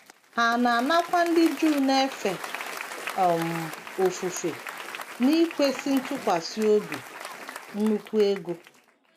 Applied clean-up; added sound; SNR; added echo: none; Applause; 13 dB; none.